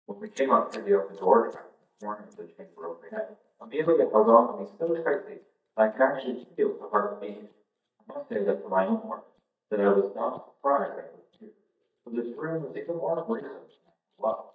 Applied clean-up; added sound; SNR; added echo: neural mask model DeepFilterNet 3.